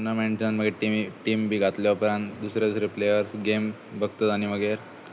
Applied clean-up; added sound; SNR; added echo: none; none; none; none.